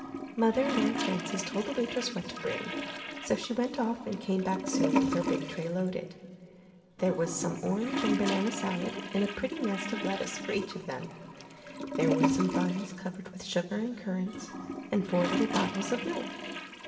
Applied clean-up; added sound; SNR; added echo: none; Toilet flush / Gurgling; 3 dB; reverberation time 2.5 s.